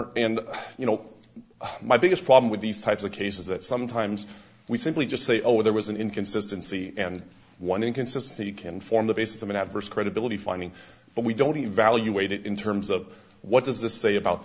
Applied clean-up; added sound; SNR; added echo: none; none; none; none.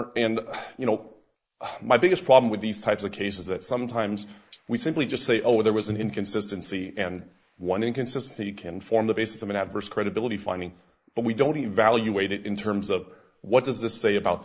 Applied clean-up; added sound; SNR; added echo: neural mask model Resemble Enhance denoiser.